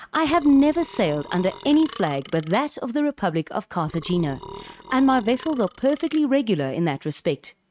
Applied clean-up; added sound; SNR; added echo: neural mask model RNNoise.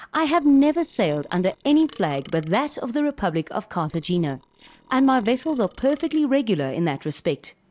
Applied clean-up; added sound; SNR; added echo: neural separator model SepFormer DNS4.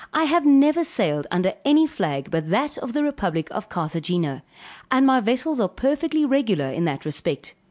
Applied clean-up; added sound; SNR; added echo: none; none; none; none.